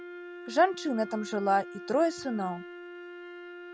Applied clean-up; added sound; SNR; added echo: none; Wind instrument, woodwind instrument; 12 dB; none.